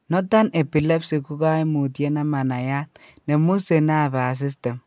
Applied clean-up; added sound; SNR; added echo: none; none; none; none.